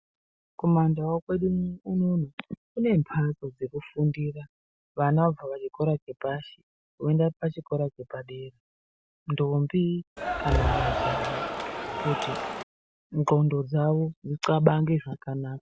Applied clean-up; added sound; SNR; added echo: none; Cheering; 1 dB; none.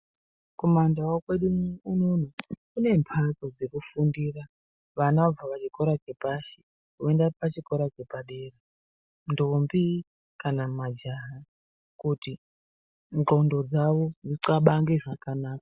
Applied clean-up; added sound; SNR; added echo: none; none; none; none.